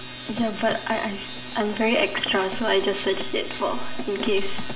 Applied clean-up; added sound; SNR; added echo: none; Mechanisms; 16 dB; reverberation time 1.6 s.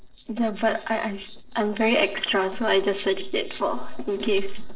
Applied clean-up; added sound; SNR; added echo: neural separator model SepFormer DNS4.